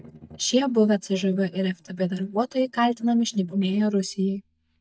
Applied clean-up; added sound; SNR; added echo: neural mask model DeepFilterNet 3.